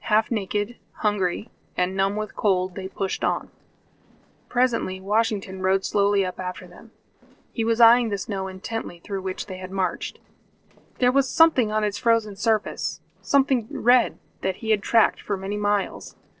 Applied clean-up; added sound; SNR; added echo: neural separator model SepFormer DNS4.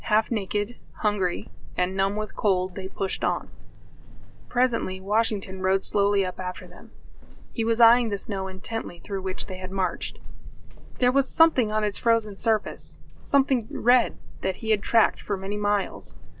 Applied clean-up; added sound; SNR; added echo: none; Squeak / Walk, footsteps; 4 dB; none.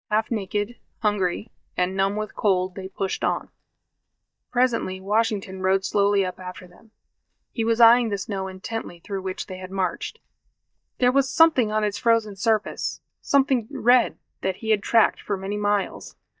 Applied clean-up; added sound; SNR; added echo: neural mask model DeepFilterNet 3.